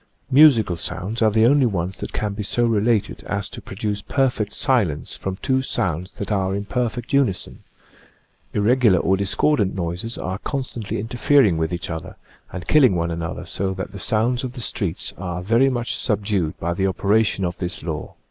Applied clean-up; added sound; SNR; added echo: neural mask model Resemble Enhance denoiser.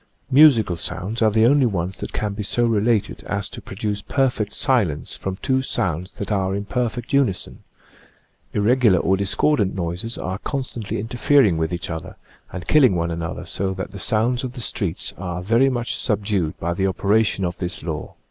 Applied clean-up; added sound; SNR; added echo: none; none; none; none.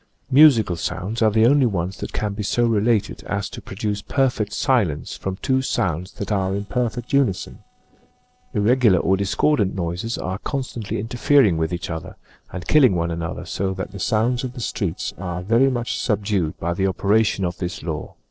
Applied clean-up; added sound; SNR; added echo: neural separator model SepFormer DNS4.